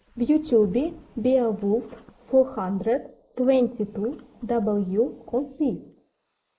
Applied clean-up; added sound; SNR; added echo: neural mask model Resemble Enhance denoiser.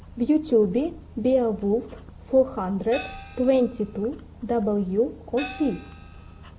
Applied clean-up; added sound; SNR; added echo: none; Gong; 16 dB; none.